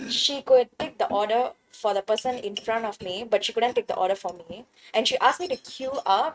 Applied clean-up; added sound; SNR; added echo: neural mask model RNNoise.